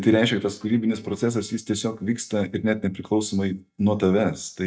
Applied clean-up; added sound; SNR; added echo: neural mask model DeepFilterNet 3.